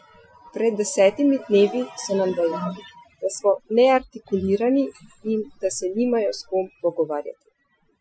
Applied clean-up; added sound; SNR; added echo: classical method Wiener filter.